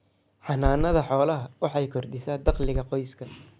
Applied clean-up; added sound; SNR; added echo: none; Run; -1 dB; none.